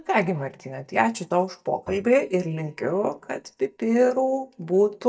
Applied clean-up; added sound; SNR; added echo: neural mask model DeepFilterNet 3.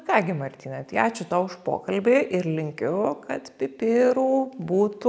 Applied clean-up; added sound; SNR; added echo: none; none; none; none.